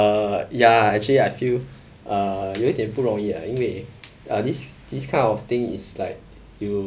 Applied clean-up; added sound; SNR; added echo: none; Tambourine; 20 dB; none.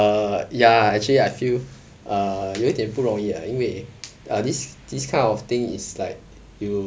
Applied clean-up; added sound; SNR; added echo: none; none; none; none.